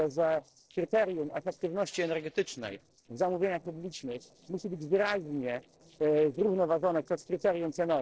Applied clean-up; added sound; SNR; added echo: neural separator model SepFormer DNS4.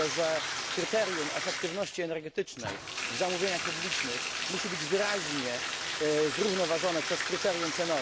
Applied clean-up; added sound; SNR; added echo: none; Bathtub (filling or washing); 2 dB; none.